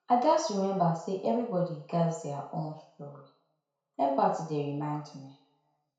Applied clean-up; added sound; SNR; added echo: none; none; none; reverberation time 0.6 s.